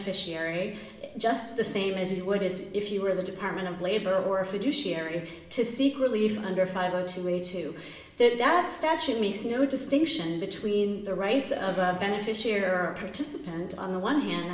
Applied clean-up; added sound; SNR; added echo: none; none; none; reverberation time 0.8 s.